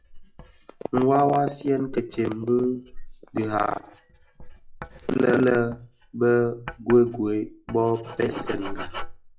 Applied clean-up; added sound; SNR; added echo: classical method log-MMSE.